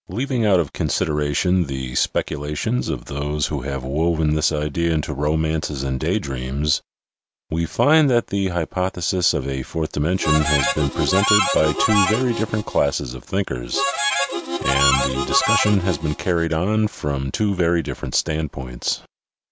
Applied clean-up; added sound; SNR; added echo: none; Harmonica; 1 dB; none.